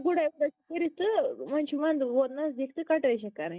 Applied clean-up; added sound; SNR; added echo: neural mask model DeepFilterNet 3.